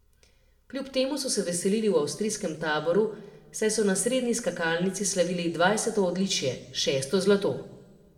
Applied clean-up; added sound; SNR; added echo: none; none; none; reverberation time 0.8 s.